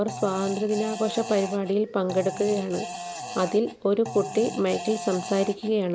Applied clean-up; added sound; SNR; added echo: none; Fart; 11 dB; none.